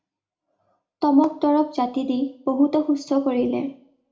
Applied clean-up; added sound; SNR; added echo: none; none; none; reverberation time 0.3 s.